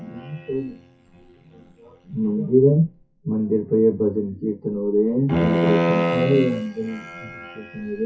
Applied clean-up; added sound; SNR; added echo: classical method WPE with log-MMSE.